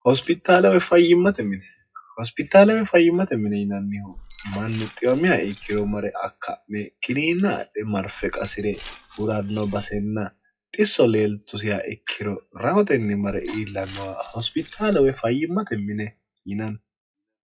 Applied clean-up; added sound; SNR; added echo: classical method WPE with log-MMSE.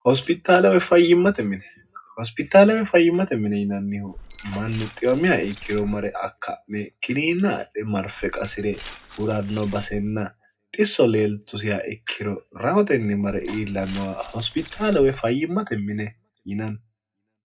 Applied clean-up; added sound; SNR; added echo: none; Glass; 18 dB; reverberation time 0.2 s.